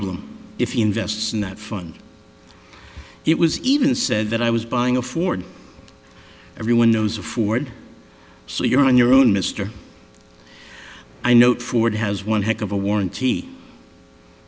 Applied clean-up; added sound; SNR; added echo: none; none; none; none.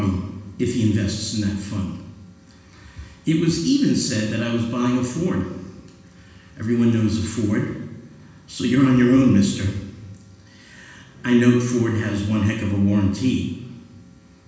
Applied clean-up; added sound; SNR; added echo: none; none; none; reverberation time 1.1 s.